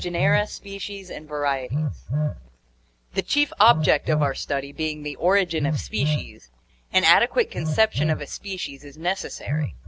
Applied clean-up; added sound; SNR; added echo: none; Telephone; 4 dB; none.